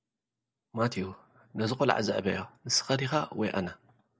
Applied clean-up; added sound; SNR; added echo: none; none; none; none.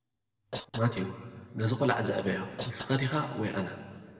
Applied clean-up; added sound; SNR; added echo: none; Cough; 14 dB; reverberation time 1.8 s.